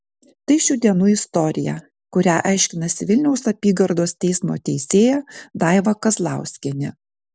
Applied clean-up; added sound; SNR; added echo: none; none; none; none.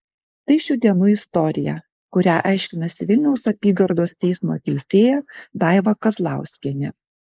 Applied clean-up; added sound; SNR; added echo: neural mask model Resemble Enhance denoiser.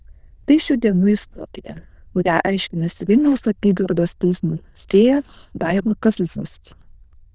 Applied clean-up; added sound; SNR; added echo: neural diffusion model UNIVERSE++.